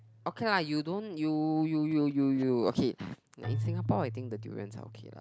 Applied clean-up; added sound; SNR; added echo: none; Keyboard (musical); 10 dB; none.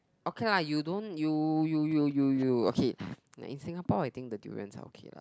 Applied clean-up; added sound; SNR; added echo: none; none; none; none.